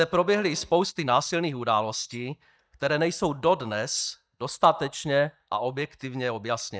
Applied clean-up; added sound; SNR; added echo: neural mask model DeepFilterNet 3.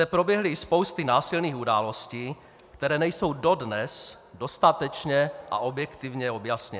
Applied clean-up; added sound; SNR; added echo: none; none; none; none.